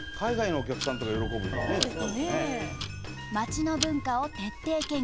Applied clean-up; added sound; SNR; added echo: none; Tick-tock; 10 dB; none.